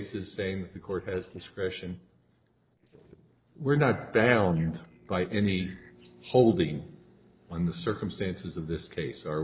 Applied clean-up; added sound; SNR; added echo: neural separator model SepFormer DNS4.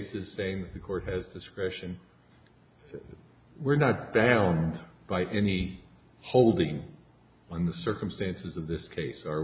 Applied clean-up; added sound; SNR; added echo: none; none; none; none.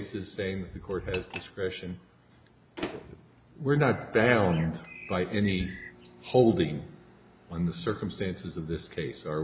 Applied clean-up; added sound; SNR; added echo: none; Microwave oven + Bird; 18 dB; none.